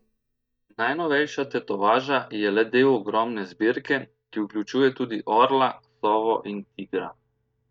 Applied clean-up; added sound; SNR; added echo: neural mask model DeepFilterNet 3.